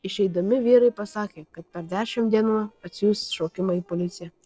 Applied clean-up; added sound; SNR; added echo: neural separator model SepFormer DNS4.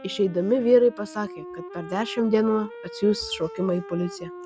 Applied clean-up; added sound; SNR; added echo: none; Wind instrument, woodwind instrument; 15 dB; none.